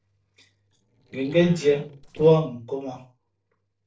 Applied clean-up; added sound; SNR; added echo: neural separator model SepFormer DNS4.